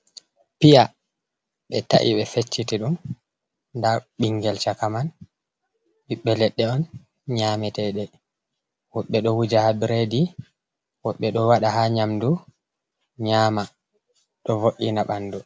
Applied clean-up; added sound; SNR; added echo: none; none; none; none.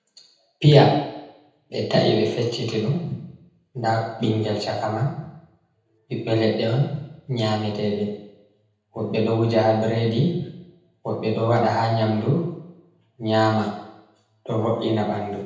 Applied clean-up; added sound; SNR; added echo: none; none; none; reverberation time 0.8 s.